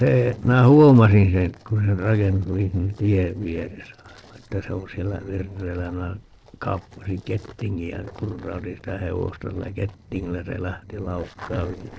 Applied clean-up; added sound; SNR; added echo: neural separator model SepFormer DNS4.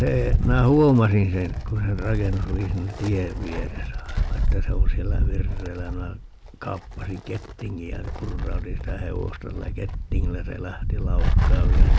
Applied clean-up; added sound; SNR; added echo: none; Wind; -3 dB; none.